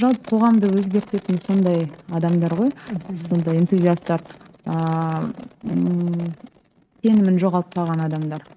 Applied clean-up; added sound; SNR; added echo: neural mask model RNNoise.